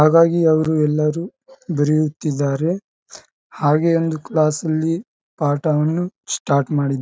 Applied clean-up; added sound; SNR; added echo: none; none; none; none.